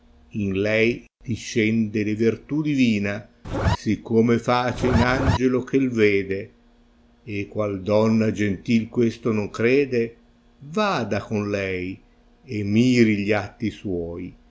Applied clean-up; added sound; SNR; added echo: none; Zipper (clothing); -1 dB; none.